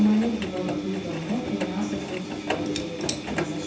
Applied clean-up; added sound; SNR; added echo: none; Engine; 3 dB; reverberation time 0.6 s.